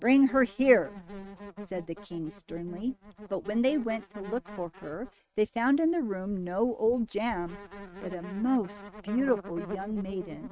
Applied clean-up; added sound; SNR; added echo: neural mask model RNNoise.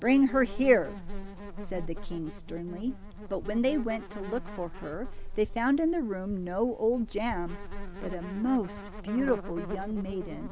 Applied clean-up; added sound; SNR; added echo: none; Insect; 8 dB; none.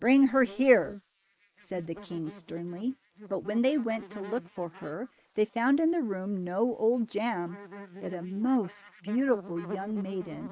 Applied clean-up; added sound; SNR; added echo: neural mask model Resemble Enhance denoiser.